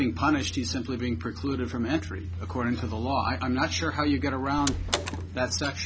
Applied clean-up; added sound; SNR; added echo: none; Door; 5 dB; none.